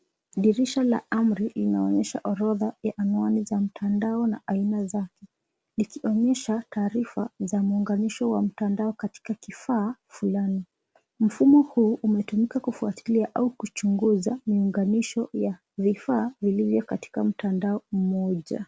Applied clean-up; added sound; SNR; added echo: none; none; none; none.